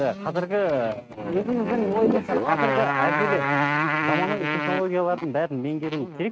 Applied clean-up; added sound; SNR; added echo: neural mask model RNNoise.